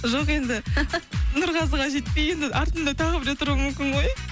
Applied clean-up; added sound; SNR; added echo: none; none; none; none.